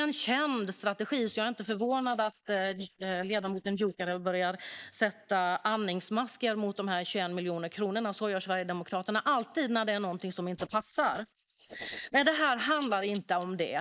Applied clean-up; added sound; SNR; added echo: neural mask model Resemble Enhance denoiser.